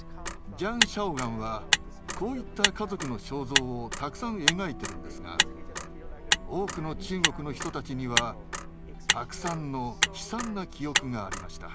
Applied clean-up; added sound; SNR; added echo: none; Motor vehicle (road); -3 dB; none.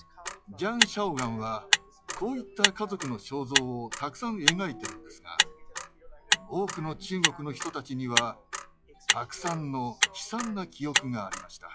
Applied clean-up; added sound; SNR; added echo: classical method log-MMSE.